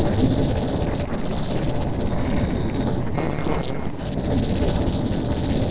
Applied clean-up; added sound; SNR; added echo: neural separator model SepFormer DNS4.